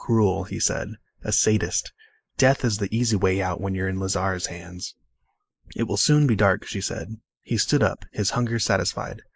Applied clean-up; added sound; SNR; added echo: neural mask model Resemble Enhance denoiser.